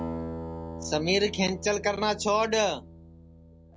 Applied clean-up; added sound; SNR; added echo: none; Acoustic guitar; 10 dB; none.